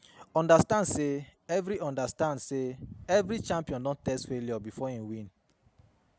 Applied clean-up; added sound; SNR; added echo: none; none; none; none.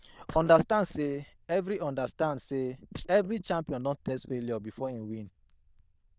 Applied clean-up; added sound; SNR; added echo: neural diffusion model UNIVERSE++.